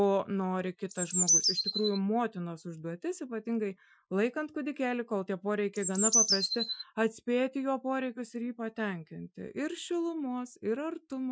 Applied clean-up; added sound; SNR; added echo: classical method Wiener filter.